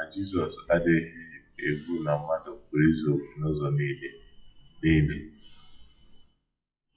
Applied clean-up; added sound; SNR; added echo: classical method WPE with log-MMSE.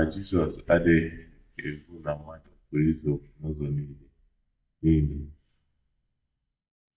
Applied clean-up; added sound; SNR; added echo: neural mask model DeepFilterNet 3.